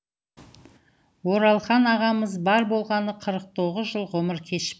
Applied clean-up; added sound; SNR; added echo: none; none; none; none.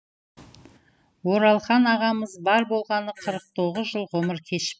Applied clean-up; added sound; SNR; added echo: classical method spectral subtraction.